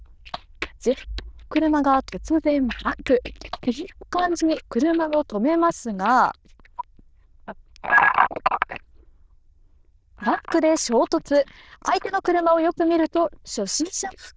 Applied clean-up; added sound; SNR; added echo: neural diffusion model UNIVERSE++.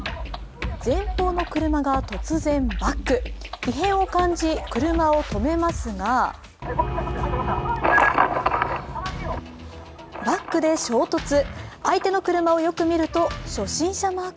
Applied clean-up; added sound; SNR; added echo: none; Wind instrument, woodwind instrument; 17 dB; none.